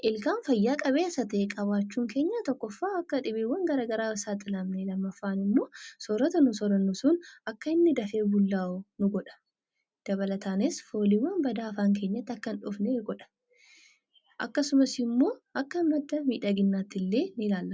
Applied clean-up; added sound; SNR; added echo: none; none; none; none.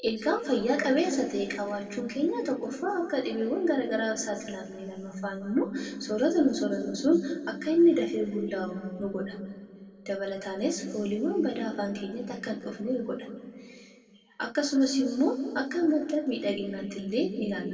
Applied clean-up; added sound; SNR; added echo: none; none; none; reverberation time 2.1 s.